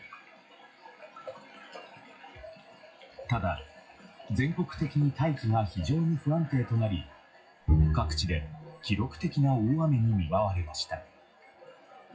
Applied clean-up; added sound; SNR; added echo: classical method WPE with log-MMSE.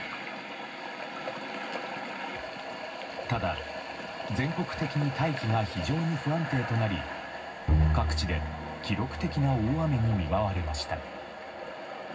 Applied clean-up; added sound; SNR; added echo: none; Bowed string instrument; -1 dB; reverberation time 0.4 s.